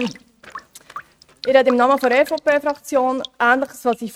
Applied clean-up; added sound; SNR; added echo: neural mask model RNNoise.